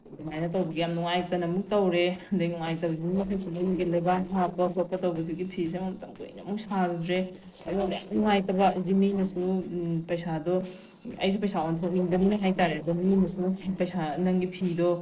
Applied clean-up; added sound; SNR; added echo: neural separator model SepFormer DNS4.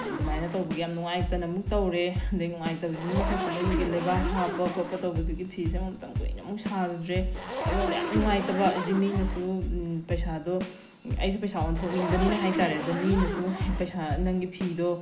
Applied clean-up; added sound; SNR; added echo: none; Drum / Drum kit + Zipper (clothing); 2 dB; none.